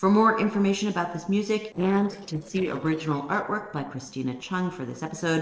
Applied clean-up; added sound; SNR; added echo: neural separator model SepFormer DNS4.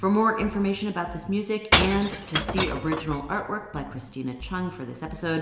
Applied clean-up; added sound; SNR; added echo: none; Shatter / Crushing; 1 dB; reverberation time 1.0 s.